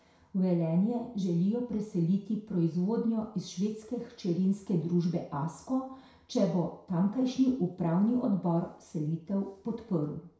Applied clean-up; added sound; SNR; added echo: none; none; none; reverberation time 0.6 s.